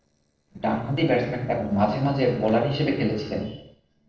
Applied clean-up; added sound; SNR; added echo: neural separator model SepFormer DNS4.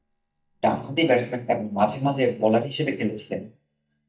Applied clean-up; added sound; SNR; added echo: neural mask model DeepFilterNet 3.